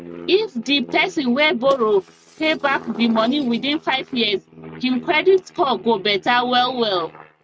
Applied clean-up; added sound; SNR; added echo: neural mask model RNNoise.